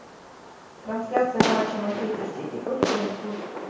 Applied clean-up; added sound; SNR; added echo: none; Fireworks; 0 dB; reverberation time 0.6 s.